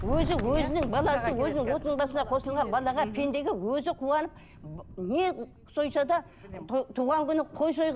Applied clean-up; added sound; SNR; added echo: none; Thunder; 11 dB; none.